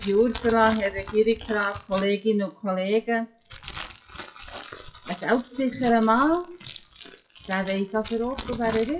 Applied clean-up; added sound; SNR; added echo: classical method WPE with log-MMSE.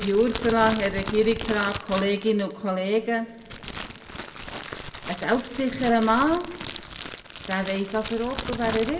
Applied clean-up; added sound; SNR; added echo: none; Crackle; 10 dB; reverberation time 0.8 s.